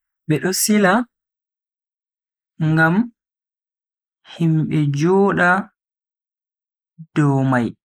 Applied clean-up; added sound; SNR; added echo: neural mask model Resemble Enhance denoiser.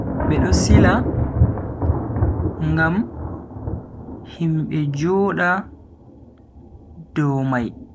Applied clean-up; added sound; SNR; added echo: none; Thunder; -1 dB; none.